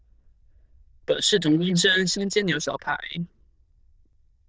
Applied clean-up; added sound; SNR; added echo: neural diffusion model UNIVERSE++.